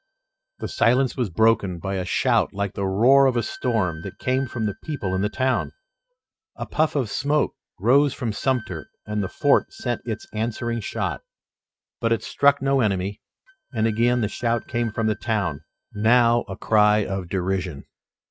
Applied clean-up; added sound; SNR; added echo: neural mask model RNNoise.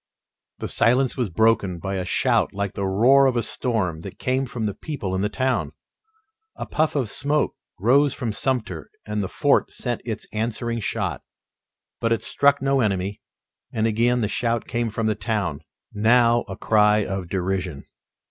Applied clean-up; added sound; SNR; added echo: none; none; none; none.